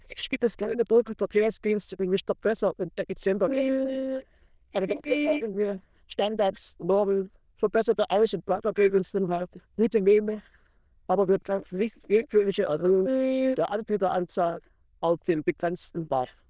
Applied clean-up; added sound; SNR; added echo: neural diffusion model UNIVERSE++.